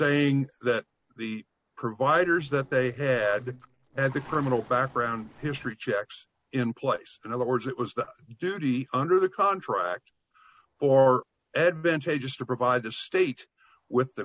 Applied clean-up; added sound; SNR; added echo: neural separator model SepFormer DNS4.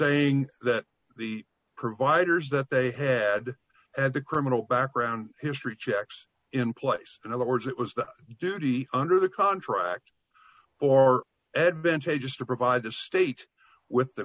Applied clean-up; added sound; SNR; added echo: none; none; none; none.